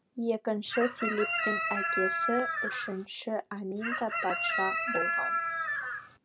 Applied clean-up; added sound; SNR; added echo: none; Chicken, rooster; -2 dB; none.